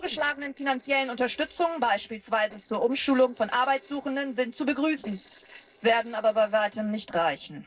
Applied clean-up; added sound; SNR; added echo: neural separator model SepFormer DNS4.